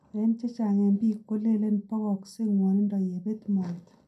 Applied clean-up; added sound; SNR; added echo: none; none; none; reverberation time 0.2 s.